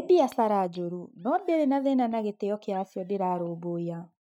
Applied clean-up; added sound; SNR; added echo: neural mask model DeepFilterNet 3.